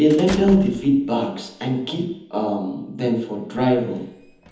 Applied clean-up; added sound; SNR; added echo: none; Squeak / Slam / Human group actions; 17 dB; reverberation time 1.0 s.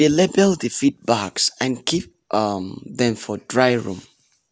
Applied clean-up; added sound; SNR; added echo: none; none; none; none.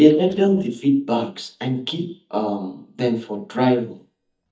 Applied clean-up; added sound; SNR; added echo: neural mask model DeepFilterNet 3.